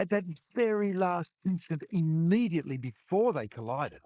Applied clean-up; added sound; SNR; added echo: neural mask model Resemble Enhance denoiser.